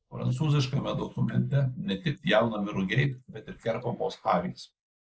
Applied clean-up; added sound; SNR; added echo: neural mask model Resemble Enhance denoiser.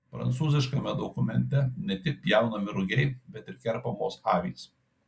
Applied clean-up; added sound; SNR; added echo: none; none; none; none.